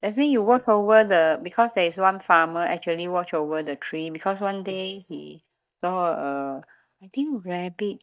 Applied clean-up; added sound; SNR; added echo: neural mask model DeepFilterNet 3.